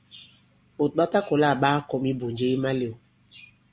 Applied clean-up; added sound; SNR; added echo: none; none; none; none.